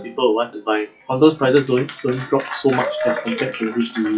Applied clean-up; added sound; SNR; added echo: classical method log-MMSE.